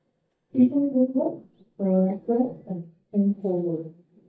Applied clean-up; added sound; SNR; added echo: neural mask model DeepFilterNet 3.